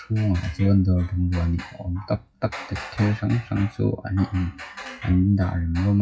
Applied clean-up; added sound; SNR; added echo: classical method WPE with log-MMSE.